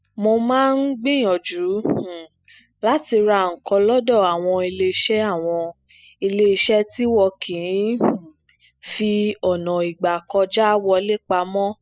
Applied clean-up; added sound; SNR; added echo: classical method spectral subtraction.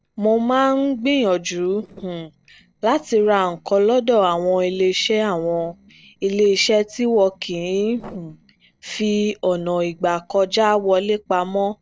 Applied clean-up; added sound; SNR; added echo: neural separator model SepFormer DNS4.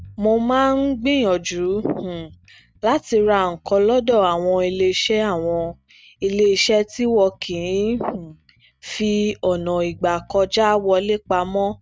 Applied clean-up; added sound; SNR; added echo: neural mask model RNNoise.